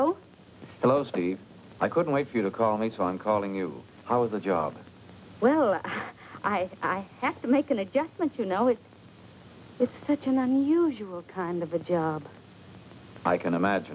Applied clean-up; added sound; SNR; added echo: none; none; none; none.